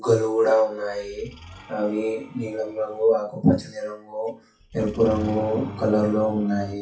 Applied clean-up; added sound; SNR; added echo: classical method WPE with log-MMSE.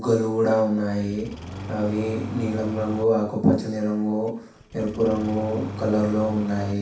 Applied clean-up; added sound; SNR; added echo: none; Engine starting; 11 dB; reverberation time 0.6 s.